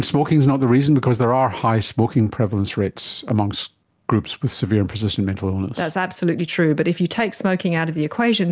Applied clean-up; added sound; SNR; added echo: none; none; none; none.